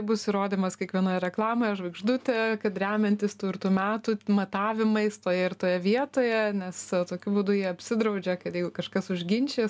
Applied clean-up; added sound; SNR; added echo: none; none; none; none.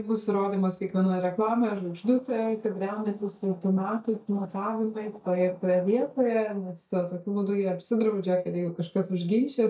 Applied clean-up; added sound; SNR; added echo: neural mask model DeepFilterNet 3.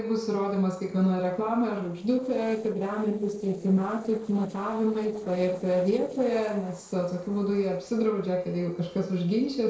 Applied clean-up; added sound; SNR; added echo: neural separator model SepFormer DNS4.